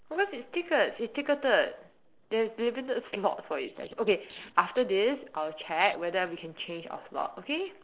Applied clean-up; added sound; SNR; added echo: neural separator model SepFormer DNS4.